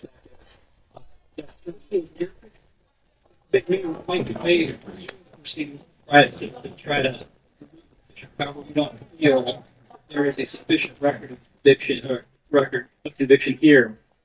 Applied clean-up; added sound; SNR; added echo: neural mask model DeepFilterNet 3.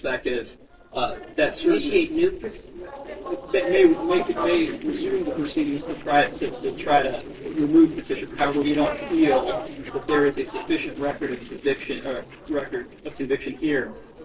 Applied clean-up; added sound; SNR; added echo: neural separator model SepFormer DNS4.